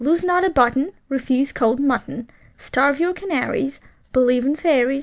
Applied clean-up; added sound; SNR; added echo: none; none; none; none.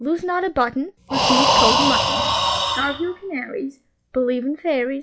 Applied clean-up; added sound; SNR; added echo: classical method log-MMSE.